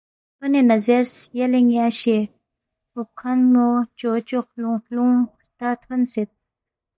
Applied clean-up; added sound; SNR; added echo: neural mask model DeepFilterNet 3.